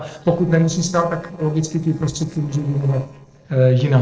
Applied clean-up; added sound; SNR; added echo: neural separator model SepFormer DNS4.